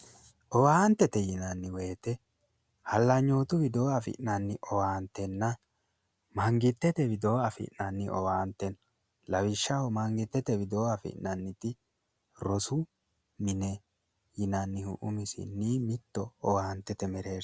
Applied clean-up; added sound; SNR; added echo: none; none; none; none.